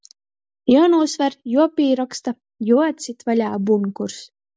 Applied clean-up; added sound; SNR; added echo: none; none; none; none.